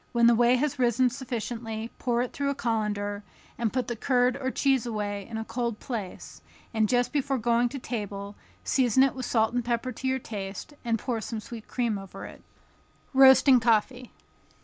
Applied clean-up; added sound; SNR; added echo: none; none; none; none.